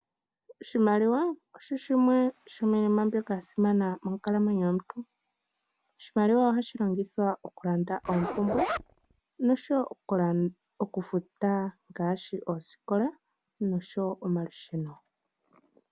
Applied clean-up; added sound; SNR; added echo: none; Zipper (clothing); 5 dB; none.